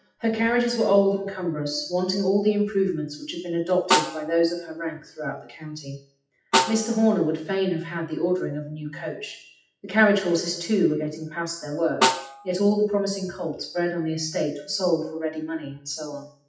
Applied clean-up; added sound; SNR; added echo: classical method WPE with log-MMSE.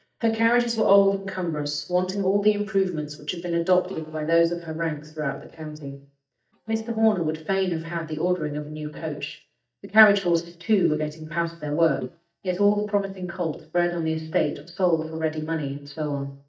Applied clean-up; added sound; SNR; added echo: neural mask model DeepFilterNet 3.